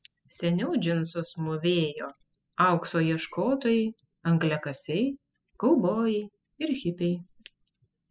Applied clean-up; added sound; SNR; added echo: classical method spectral subtraction.